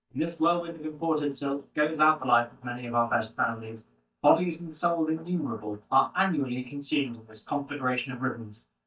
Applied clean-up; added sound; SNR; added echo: neural mask model DeepFilterNet 3.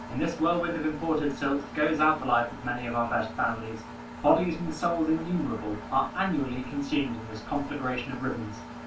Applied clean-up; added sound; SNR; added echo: none; Engine; 12 dB; reverberation time 0.2 s.